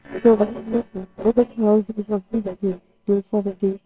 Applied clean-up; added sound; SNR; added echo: neural separator model SepFormer WHAMR!.